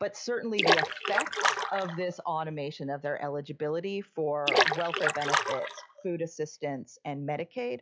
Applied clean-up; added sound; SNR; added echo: classical method log-MMSE.